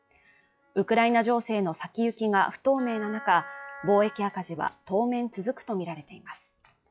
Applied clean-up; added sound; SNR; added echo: classical method log-MMSE.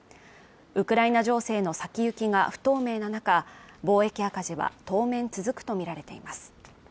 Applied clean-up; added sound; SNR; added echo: none; none; none; none.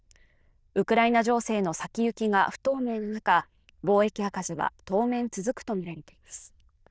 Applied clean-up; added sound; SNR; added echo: neural diffusion model UNIVERSE++.